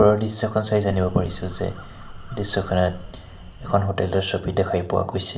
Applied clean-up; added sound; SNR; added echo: none; Crow; 15 dB; reverberation time 1.6 s.